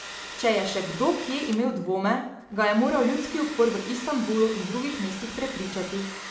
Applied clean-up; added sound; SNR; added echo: none; Domestic sounds, home sounds; 13 dB; reverberation time 0.7 s.